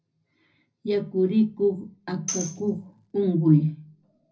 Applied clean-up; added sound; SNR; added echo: none; Tambourine; 12 dB; reverberation time 0.4 s.